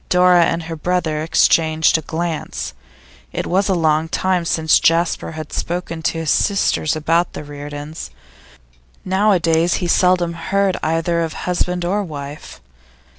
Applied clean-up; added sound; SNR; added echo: none; none; none; none.